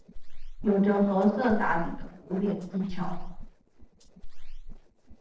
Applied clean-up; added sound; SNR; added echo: neural separator model SepFormer DNS4.